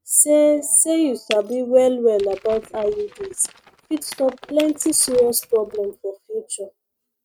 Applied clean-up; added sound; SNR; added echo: neural mask model RNNoise.